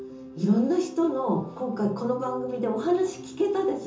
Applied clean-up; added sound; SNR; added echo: none; none; none; reverberation time 0.6 s.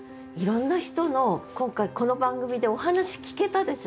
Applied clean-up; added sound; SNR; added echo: none; none; none; none.